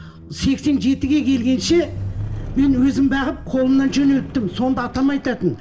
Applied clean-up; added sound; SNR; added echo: none; Squeak; 12 dB; reverberation time 0.7 s.